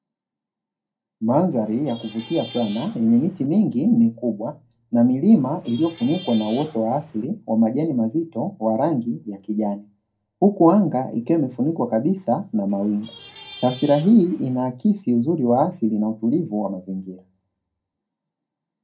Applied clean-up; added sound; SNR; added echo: none; Traffic noise, roadway noise / Vehicle horn, car horn, honking; 19 dB; reverberation time 0.2 s.